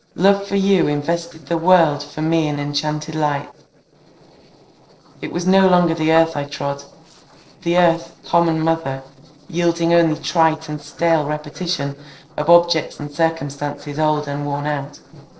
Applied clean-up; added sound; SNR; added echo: neural separator model SepFormer DNS4.